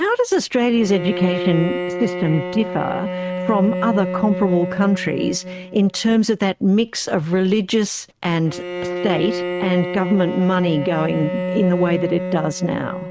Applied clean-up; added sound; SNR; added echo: neural mask model RNNoise.